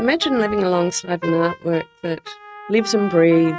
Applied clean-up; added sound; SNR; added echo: neural mask model RNNoise.